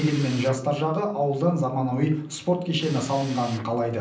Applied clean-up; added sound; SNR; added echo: none; Drill; 19 dB; reverberation time 0.6 s.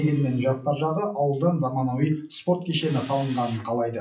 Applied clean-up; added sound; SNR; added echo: classical method WPE with log-MMSE.